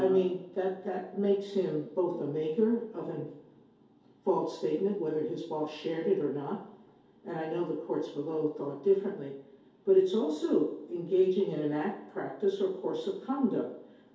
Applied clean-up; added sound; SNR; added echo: none; none; none; reverberation time 2.4 s.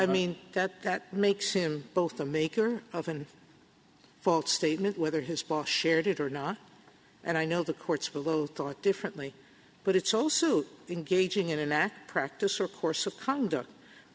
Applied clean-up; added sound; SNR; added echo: none; none; none; none.